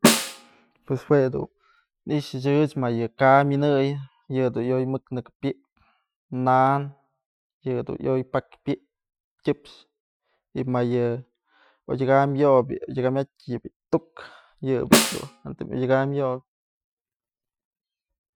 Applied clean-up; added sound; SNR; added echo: classical method Wiener filter.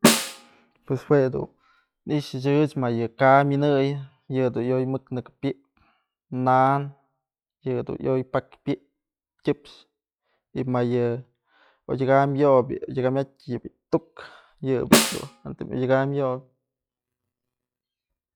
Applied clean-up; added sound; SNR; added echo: classical method log-MMSE.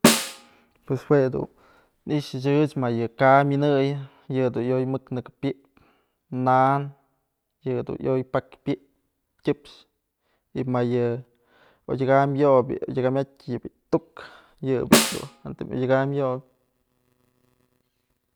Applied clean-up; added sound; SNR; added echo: none; Snare drum; -1 dB; none.